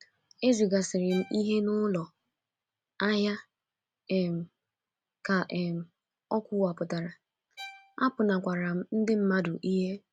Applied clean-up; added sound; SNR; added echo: none; Bowed string instrument; 20 dB; none.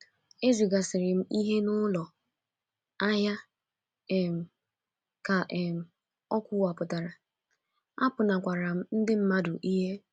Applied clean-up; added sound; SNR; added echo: none; none; none; none.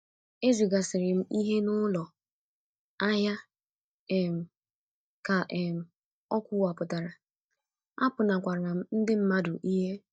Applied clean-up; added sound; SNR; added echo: neural mask model DeepFilterNet 3.